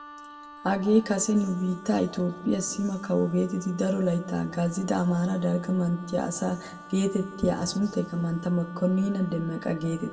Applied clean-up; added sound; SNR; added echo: none; Wind instrument, woodwind instrument; 19 dB; reverberation time 1.0 s.